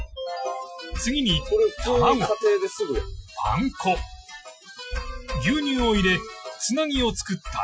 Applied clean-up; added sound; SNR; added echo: classical method Wiener filter.